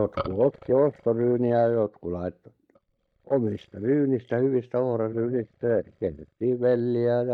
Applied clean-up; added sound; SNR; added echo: neural mask model DeepFilterNet 3.